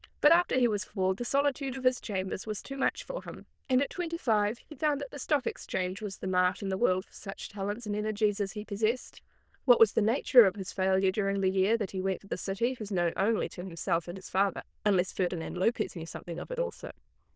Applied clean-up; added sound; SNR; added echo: neural diffusion model UNIVERSE++.